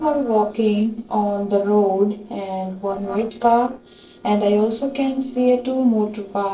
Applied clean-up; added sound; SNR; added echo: neural separator model SepFormer DNS4.